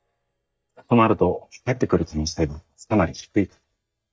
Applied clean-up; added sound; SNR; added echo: neural mask model DeepFilterNet 3.